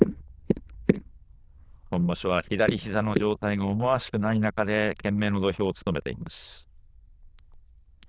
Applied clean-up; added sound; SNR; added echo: neural diffusion model UNIVERSE++.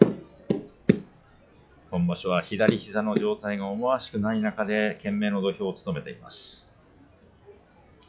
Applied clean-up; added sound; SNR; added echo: classical method log-MMSE.